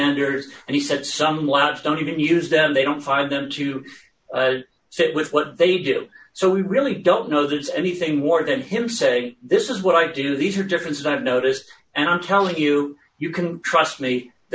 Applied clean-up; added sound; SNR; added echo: none; none; none; none.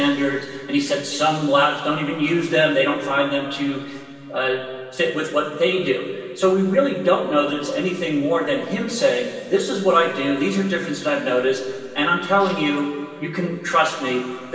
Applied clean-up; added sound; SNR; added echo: none; none; none; reverberation time 2.6 s.